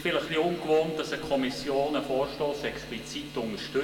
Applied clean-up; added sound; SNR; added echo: none; none; none; reverberation time 1.7 s.